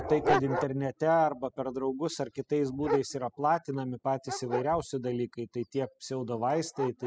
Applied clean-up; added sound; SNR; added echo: classical method spectral subtraction.